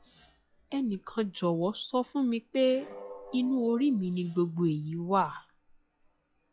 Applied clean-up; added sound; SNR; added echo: classical method log-MMSE.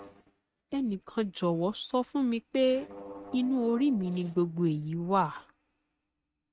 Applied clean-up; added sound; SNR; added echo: neural mask model RNNoise.